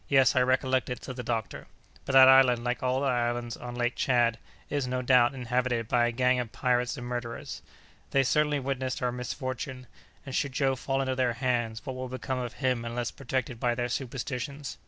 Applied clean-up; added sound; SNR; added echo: none; none; none; none.